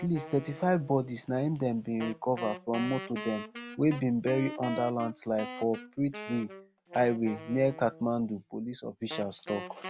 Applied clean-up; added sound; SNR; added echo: none; Wind instrument, woodwind instrument; 13 dB; none.